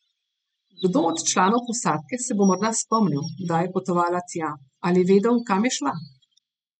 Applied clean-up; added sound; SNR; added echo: classical method spectral subtraction.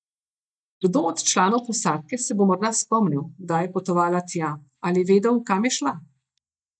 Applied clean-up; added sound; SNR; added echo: neural mask model DeepFilterNet 3.